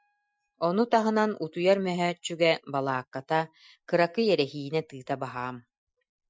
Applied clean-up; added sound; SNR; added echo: classical method Wiener filter.